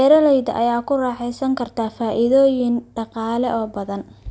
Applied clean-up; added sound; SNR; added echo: none; none; none; none.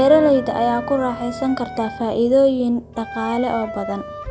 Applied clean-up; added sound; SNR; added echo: none; Piano + Wind instrument, woodwind instrument; 12 dB; none.